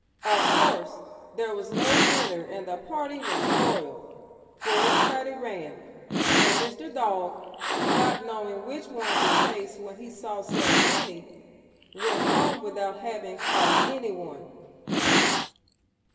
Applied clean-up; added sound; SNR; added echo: none; Cat; -5 dB; reverberation time 2.8 s.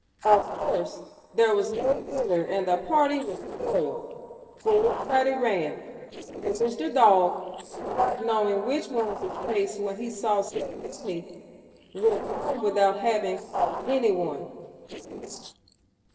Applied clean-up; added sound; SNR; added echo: neural separator model SepFormer DNS4.